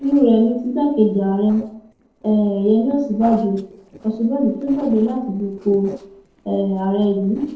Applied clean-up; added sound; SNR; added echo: neural separator model SepFormer DNS4.